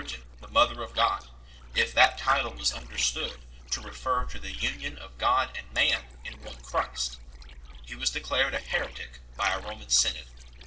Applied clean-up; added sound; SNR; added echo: neural separator model SepFormer DNS4.